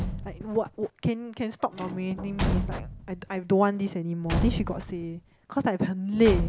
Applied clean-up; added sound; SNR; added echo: none; Slam / Truck / Car; 5 dB; none.